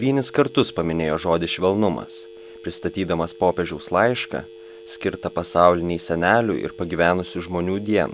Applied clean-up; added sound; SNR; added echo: none; Telephone; 20 dB; none.